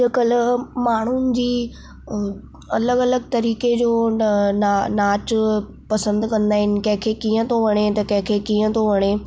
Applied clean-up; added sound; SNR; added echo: none; none; none; none.